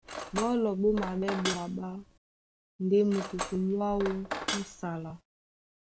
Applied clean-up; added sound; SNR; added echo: none; Cutlery, silverware; 7 dB; none.